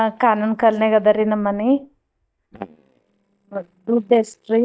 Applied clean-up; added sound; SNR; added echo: neural mask model DeepFilterNet 3.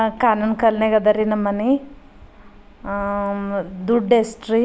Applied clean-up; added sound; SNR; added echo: none; none; none; none.